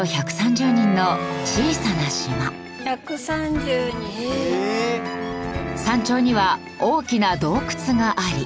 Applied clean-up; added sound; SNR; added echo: none; Wind instrument, woodwind instrument; 10 dB; none.